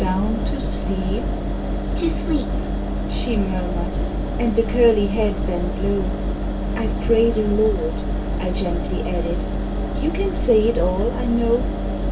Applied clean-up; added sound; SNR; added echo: none; Engine; -1 dB; reverberation time 0.2 s.